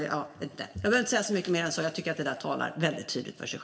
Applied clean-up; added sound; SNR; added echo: none; none; none; reverberation time 2.1 s.